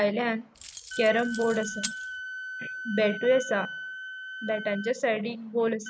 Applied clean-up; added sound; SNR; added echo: none; Wind instrument, woodwind instrument + Keys jangling; 10 dB; none.